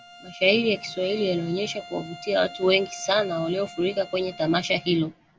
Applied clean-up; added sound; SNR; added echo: none; Bowed string instrument; 18 dB; none.